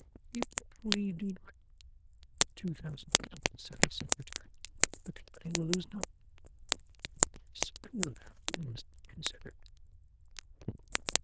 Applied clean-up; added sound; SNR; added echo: neural diffusion model UNIVERSE++.